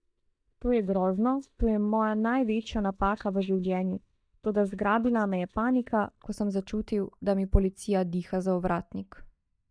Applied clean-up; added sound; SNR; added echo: neural mask model DeepFilterNet 3.